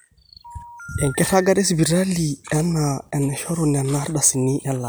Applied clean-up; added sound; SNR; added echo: none; Telephone; 17 dB; none.